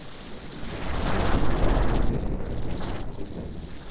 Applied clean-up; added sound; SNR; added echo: neural separator model SepFormer DNS4.